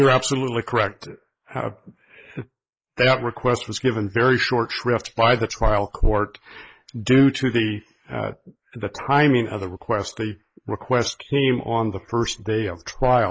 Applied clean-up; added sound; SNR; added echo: neural mask model Resemble Enhance denoiser.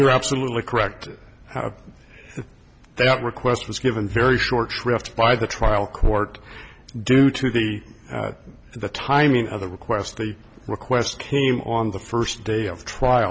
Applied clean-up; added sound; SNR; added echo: none; Bowed string instrument; 17 dB; none.